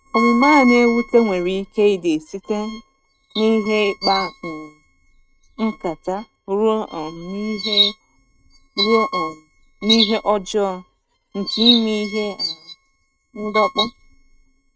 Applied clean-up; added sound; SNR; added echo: neural mask model RNNoise.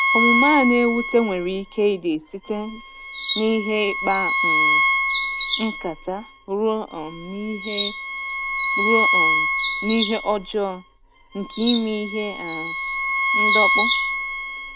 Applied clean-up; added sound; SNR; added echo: none; Chirp, tweet + Bowed string instrument; -4 dB; none.